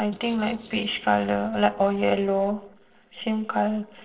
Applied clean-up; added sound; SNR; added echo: neural separator model SepFormer DNS4.